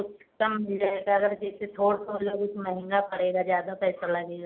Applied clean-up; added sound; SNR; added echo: none; none; none; none.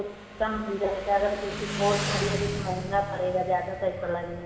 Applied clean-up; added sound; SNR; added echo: none; Motorcycle; 6 dB; reverberation time 2.8 s.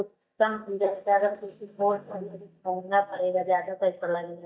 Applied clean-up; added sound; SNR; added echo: neural mask model DeepFilterNet 3.